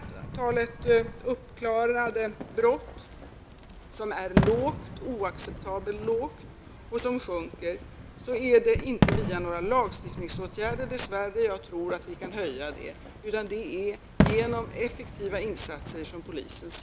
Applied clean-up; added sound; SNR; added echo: none; Fireworks; 4 dB; none.